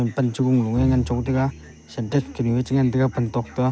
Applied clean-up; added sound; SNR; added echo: none; Bowed string instrument; 13 dB; none.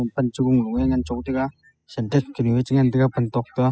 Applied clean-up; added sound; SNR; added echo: classical method spectral subtraction.